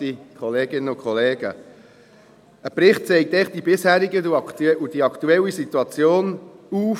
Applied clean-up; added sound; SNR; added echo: none; none; none; none.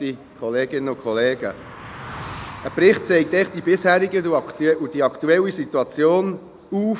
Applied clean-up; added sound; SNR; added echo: none; Car passing by; 20 dB; none.